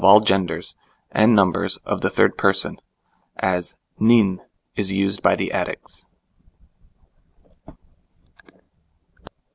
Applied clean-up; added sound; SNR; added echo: none; none; none; none.